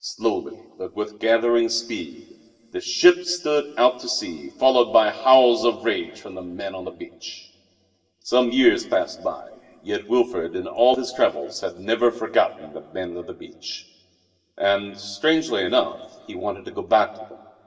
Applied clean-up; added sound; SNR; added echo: none; none; none; reverberation time 1.7 s.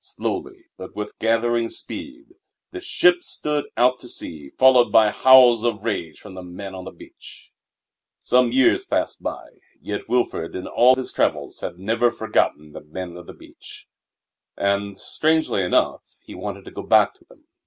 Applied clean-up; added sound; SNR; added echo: none; none; none; none.